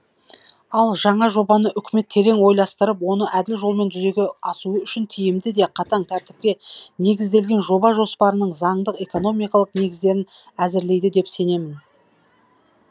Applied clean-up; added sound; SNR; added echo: none; none; none; none.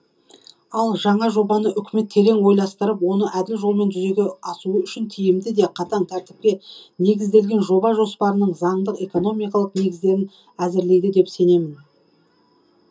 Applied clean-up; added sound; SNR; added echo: none; none; none; reverberation time 0.2 s.